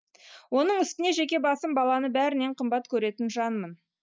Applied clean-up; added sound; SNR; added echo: none; none; none; none.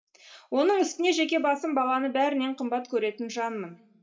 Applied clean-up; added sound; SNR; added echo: none; none; none; reverberation time 0.3 s.